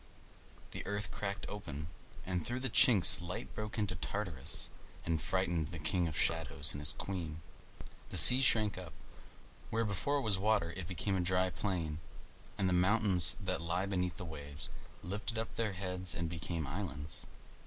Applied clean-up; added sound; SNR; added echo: none; none; none; none.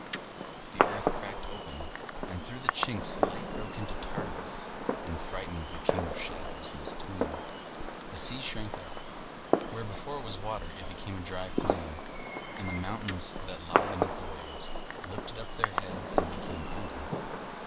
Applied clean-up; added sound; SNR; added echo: none; Fireworks; -3 dB; none.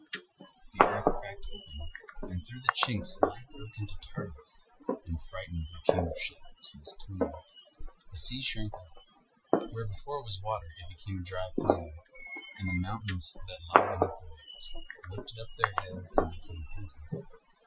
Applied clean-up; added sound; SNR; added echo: classical method Wiener filter.